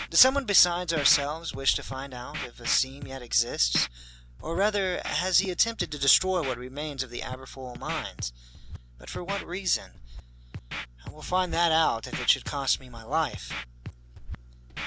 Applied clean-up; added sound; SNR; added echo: none; Scratching (performance technique); 11 dB; none.